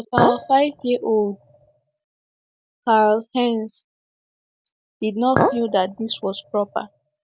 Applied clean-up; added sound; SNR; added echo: none; Chink, clink; 3 dB; none.